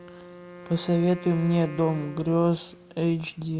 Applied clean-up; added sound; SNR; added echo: none; Wind instrument, woodwind instrument; 17 dB; none.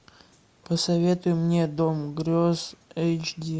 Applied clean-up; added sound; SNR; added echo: none; none; none; none.